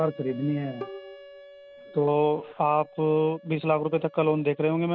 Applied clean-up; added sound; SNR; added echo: none; Wind instrument, woodwind instrument + Bowed string instrument; 20 dB; none.